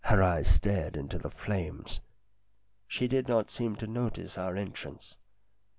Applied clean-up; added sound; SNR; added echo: none; none; none; none.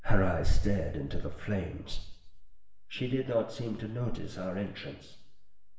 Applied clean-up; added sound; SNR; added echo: none; none; none; reverberation time 0.8 s.